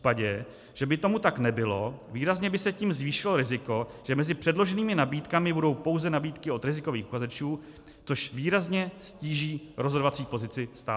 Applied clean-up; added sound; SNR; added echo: none; none; none; none.